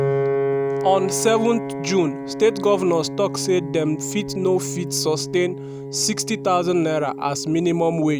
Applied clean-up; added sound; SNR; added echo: none; Piano; 6 dB; none.